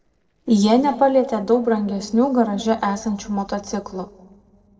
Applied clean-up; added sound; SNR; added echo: neural separator model SepFormer DNS4.